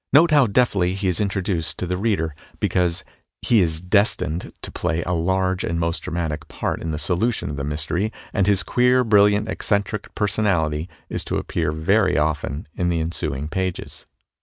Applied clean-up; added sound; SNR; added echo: none; none; none; none.